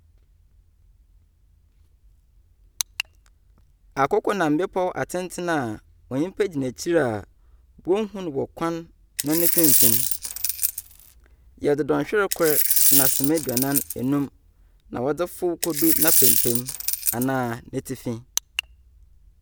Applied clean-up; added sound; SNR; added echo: none; Coin (dropping); -5 dB; none.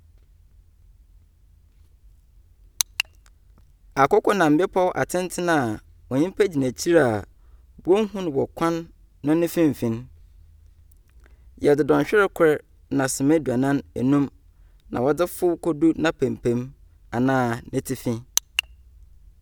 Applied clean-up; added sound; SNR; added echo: none; none; none; none.